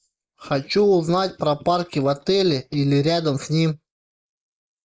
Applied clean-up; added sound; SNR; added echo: neural mask model Resemble Enhance denoiser.